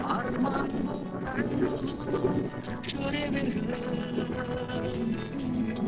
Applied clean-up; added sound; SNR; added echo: neural separator model SepFormer DNS4.